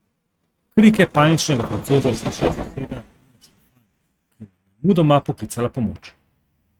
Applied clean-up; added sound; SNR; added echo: neural mask model RNNoise.